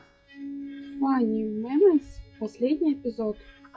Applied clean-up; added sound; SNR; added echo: classical method log-MMSE.